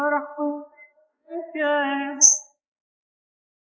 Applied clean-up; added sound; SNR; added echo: neural mask model Resemble Enhance denoiser.